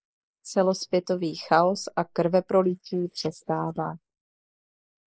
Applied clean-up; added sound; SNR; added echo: neural mask model Resemble Enhance denoiser.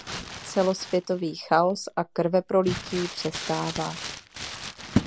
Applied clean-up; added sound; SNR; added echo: none; Crumpling, crinkling; 7 dB; none.